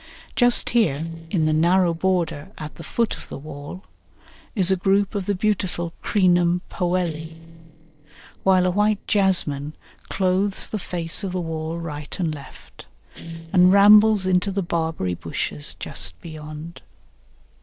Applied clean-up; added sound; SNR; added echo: neural separator model SepFormer DNS4.